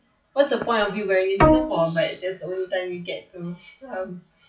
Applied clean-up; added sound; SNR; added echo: classical method WPE with log-MMSE.